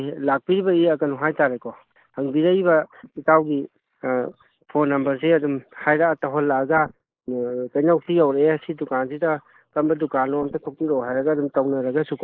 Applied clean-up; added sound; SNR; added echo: neural mask model Resemble Enhance denoiser.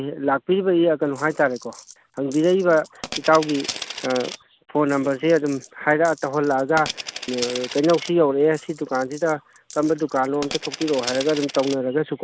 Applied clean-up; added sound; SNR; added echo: none; Coin (dropping); 14 dB; none.